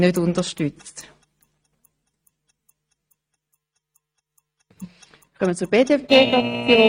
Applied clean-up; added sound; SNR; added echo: neural mask model RNNoise.